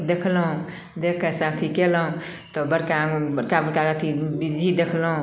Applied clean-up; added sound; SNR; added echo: none; none; none; none.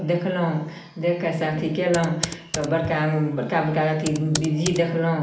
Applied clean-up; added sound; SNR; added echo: none; Computer keyboard; 12 dB; reverberation time 0.4 s.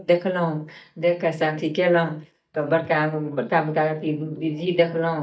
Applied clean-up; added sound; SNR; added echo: neural mask model DeepFilterNet 3.